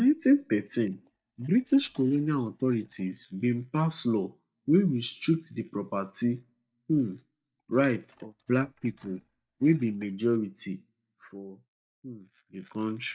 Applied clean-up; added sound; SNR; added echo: neural mask model DeepFilterNet 3.